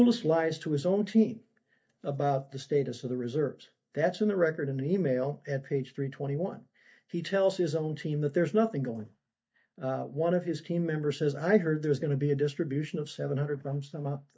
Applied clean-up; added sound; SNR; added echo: neural mask model DeepFilterNet 3.